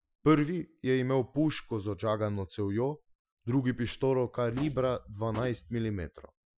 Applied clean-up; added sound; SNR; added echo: classical method Wiener filter.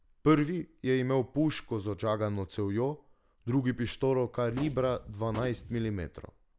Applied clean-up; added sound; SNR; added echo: none; Gunshot, gunfire; 13 dB; none.